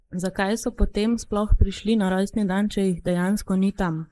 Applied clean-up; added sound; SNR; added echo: neural mask model Resemble Enhance denoiser.